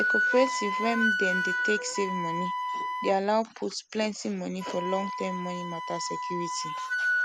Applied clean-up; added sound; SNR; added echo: none; Wind instrument, woodwind instrument; 0 dB; none.